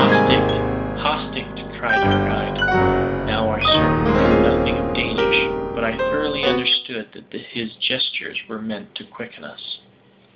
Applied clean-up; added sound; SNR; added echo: none; Piano; -5 dB; none.